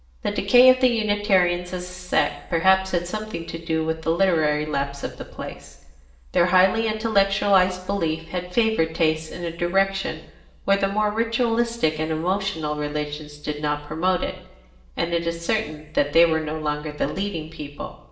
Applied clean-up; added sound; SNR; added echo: none; none; none; reverberation time 0.8 s.